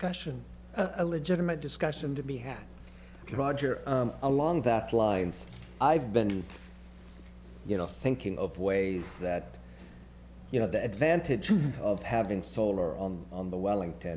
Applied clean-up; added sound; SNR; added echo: none; none; none; none.